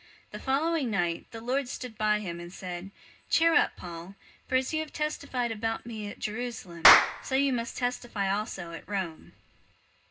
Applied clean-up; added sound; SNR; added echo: none; Clapping; -3 dB; reverberation time 0.2 s.